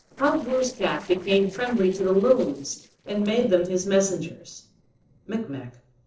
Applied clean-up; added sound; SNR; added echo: neural separator model SepFormer DNS4.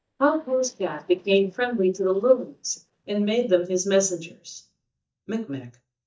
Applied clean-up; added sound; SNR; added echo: neural mask model DeepFilterNet 3.